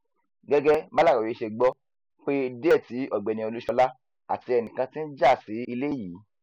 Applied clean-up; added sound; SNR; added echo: none; none; none; none.